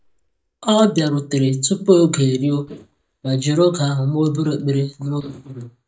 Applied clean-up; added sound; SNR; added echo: neural mask model DeepFilterNet 3.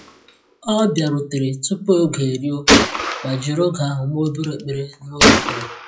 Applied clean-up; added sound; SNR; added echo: classical method WPE with log-MMSE.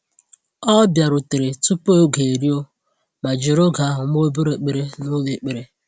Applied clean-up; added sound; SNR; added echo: none; none; none; none.